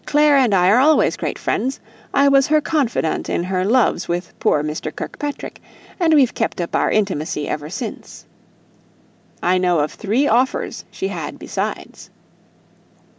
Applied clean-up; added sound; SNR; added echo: none; none; none; none.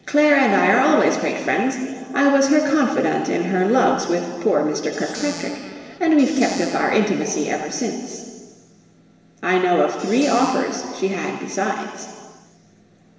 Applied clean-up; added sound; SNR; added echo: none; Squeak / Cupboard open or close; 16 dB; reverberation time 1.6 s.